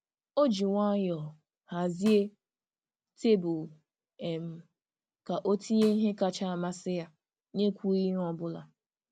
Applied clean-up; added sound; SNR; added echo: none; Snare drum; 20 dB; none.